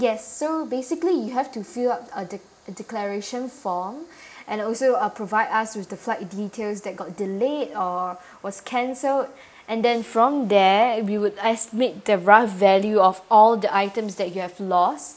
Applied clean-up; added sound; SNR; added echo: none; none; none; none.